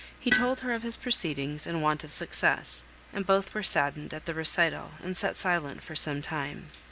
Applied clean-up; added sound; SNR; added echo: none; Tools; 7 dB; none.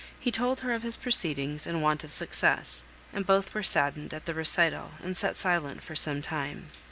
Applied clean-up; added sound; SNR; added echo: none; none; none; none.